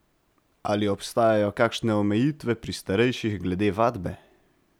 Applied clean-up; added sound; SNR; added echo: none; none; none; none.